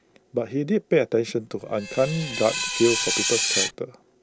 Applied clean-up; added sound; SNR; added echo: none; Screech; 3 dB; none.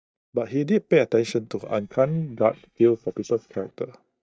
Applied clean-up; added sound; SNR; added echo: neural mask model DeepFilterNet 3.